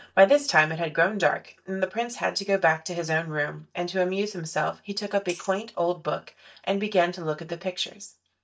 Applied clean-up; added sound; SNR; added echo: neural mask model DeepFilterNet 3.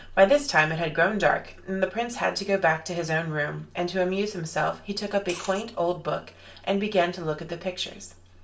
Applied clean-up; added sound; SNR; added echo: none; Liquid; 16 dB; reverberation time 0.3 s.